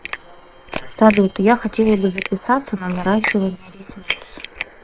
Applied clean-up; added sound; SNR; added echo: neural separator model SepFormer WHAM!.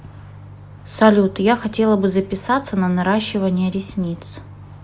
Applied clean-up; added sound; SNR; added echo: none; none; none; none.